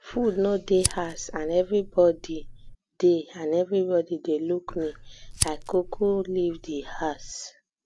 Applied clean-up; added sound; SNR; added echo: none; Fire; 9 dB; none.